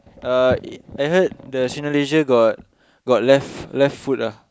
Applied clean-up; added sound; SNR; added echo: none; none; none; none.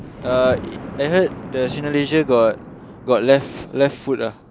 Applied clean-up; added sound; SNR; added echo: none; Thunder; 14 dB; none.